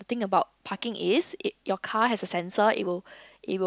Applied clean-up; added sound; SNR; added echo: none; none; none; none.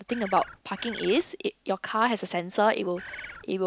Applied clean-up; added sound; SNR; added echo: none; Bird; 13 dB; none.